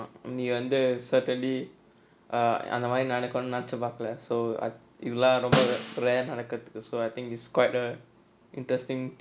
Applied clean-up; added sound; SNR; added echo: none; Snare drum; 3 dB; none.